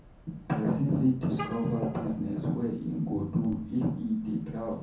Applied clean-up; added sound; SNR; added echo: none; Vehicle horn, car horn, honking; 18 dB; reverberation time 0.5 s.